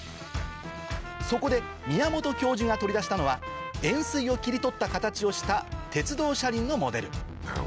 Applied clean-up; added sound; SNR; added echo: none; Trumpet; 12 dB; none.